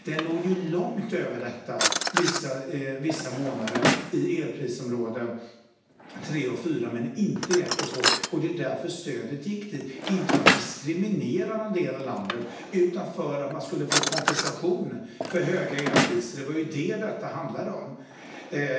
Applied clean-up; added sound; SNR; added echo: none; Drawer open or close; 2 dB; reverberation time 0.9 s.